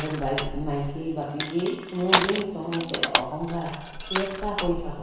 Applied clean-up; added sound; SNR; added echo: none; Crushing; 1 dB; reverberation time 1.1 s.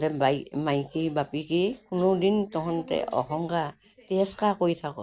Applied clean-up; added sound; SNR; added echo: none; none; none; none.